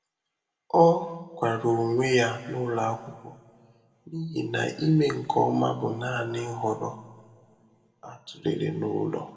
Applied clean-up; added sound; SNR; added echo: none; none; none; reverberation time 1.3 s.